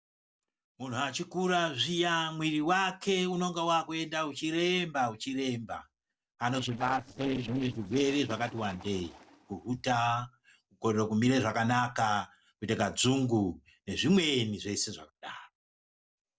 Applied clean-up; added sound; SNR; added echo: neural separator model SepFormer DNS4.